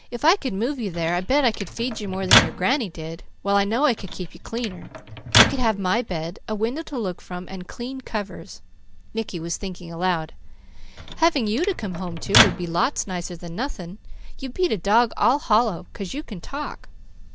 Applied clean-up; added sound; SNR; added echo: none; Microwave oven; 1 dB; none.